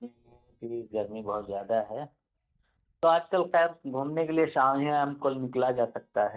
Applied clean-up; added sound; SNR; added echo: neural mask model DeepFilterNet 3.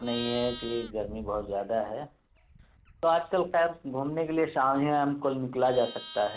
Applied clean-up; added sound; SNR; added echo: none; Livestock, farm animals, working animals; 15 dB; none.